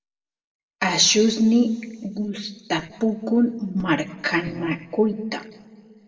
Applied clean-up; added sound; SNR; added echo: none; none; none; reverberation time 1.4 s.